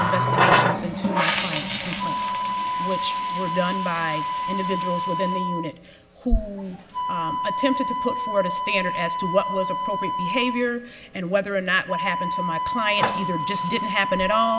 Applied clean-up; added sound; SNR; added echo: none; Water tap, faucet + Wind instrument, woodwind instrument; -1 dB; none.